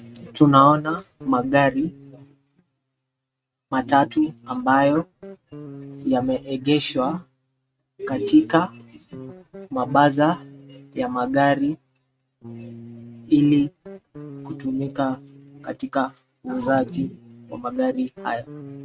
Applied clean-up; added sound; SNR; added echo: neural mask model RNNoise.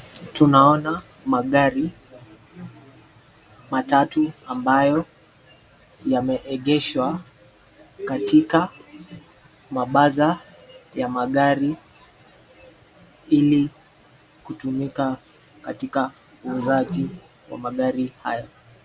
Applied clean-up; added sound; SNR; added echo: none; none; none; none.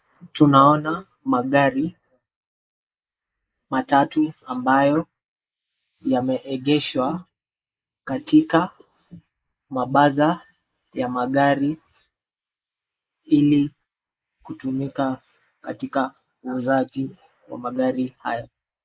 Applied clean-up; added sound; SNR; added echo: neural mask model Resemble Enhance denoiser.